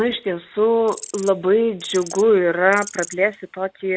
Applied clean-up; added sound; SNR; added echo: none; Insect; 18 dB; none.